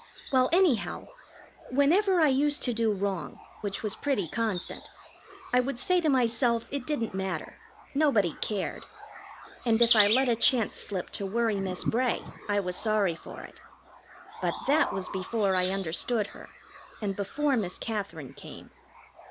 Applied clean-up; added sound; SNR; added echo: none; Bird vocalization, bird call, bird song; 1 dB; none.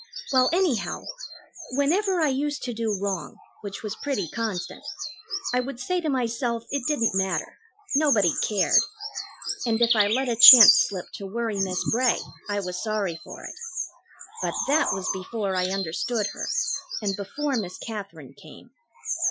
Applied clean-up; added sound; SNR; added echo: classical method Wiener filter.